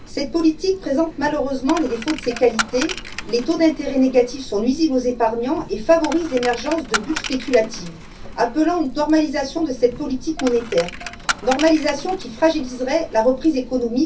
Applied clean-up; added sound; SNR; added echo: none; Coin (dropping); 11 dB; reverberation time 0.3 s.